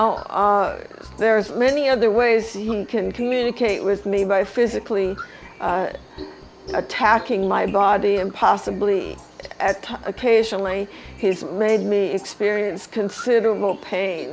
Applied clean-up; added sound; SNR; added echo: none; none; none; none.